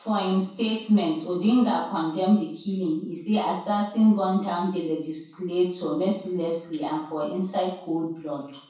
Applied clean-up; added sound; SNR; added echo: none; none; none; reverberation time 0.6 s.